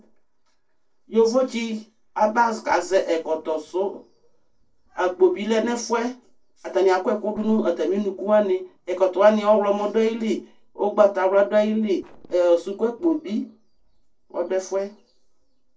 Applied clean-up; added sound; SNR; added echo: neural separator model SepFormer DNS4.